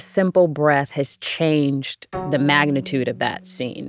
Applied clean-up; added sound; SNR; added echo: none; Bowed string instrument; 17 dB; none.